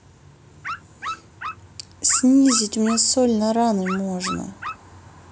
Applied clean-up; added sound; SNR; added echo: none; Dog; 12 dB; none.